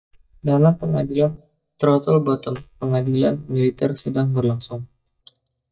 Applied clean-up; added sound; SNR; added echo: neural mask model DeepFilterNet 3.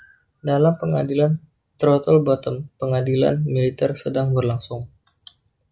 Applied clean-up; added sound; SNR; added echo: none; none; none; none.